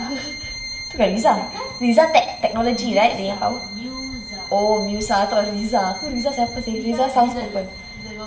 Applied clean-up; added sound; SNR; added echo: none; Bowed string instrument; 13 dB; reverberation time 1.5 s.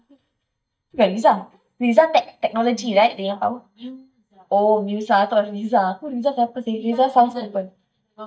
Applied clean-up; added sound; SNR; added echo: neural mask model DeepFilterNet 3.